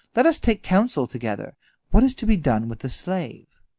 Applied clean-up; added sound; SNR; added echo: none; none; none; none.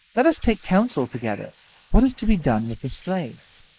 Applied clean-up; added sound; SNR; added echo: neural mask model Resemble Enhance denoiser.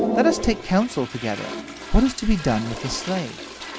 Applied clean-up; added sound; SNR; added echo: none; Toilet flush; 7 dB; none.